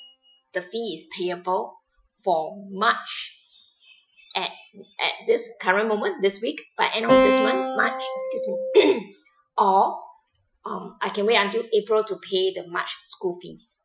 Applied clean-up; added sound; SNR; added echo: classical method Wiener filter.